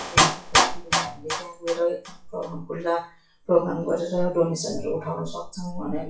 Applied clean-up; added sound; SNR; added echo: classical method WPE with log-MMSE.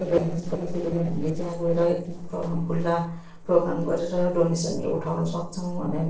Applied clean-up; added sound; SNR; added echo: neural separator model SepFormer DNS4.